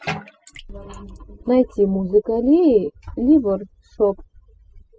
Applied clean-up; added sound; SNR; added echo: classical method spectral subtraction.